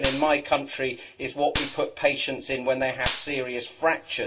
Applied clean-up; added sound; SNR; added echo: none; Gunshot, gunfire; 3 dB; reverberation time 0.2 s.